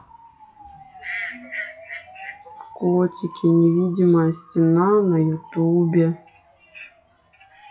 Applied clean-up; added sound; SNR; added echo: classical method WPE with log-MMSE.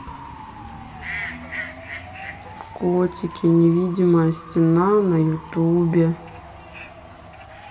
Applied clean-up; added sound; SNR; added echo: none; Bird / Fowl; 16 dB; reverberation time 2.7 s.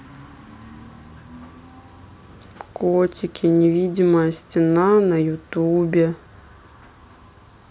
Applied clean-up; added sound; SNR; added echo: none; none; none; none.